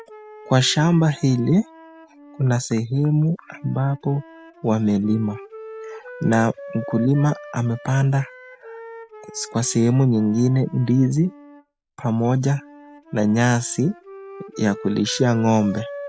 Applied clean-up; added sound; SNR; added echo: none; Wind instrument, woodwind instrument; 18 dB; none.